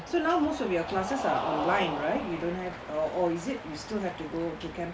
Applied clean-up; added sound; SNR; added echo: none; Cheering; 7 dB; none.